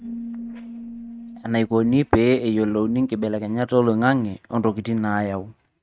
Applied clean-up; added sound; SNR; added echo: neural mask model RNNoise.